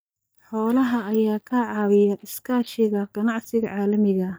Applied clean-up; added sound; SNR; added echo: neural mask model DeepFilterNet 3.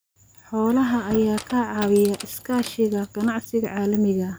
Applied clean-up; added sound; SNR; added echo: none; Squeak; 17 dB; none.